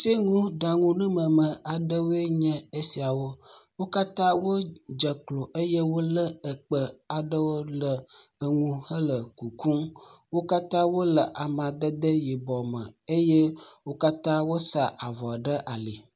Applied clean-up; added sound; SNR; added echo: none; none; none; none.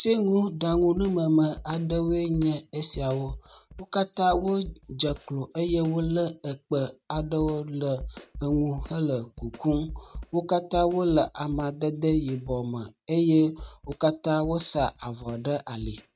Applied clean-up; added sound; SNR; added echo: neural mask model RNNoise.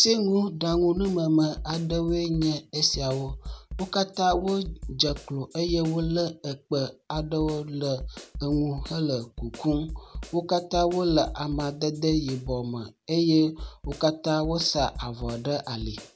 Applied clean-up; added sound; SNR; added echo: none; Snare drum; 13 dB; none.